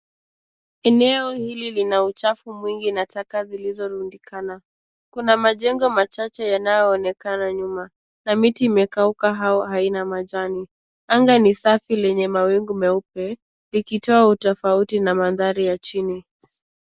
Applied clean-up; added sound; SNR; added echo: none; none; none; none.